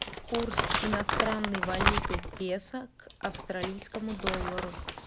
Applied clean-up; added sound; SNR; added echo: none; Crumpling, crinkling; -3 dB; none.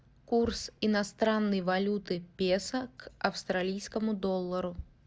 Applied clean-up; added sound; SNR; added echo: none; none; none; none.